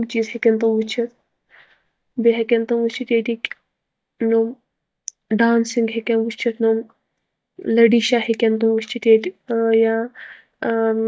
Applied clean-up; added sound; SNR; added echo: neural mask model DeepFilterNet 3.